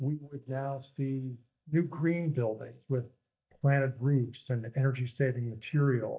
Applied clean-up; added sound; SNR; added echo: neural mask model DeepFilterNet 3.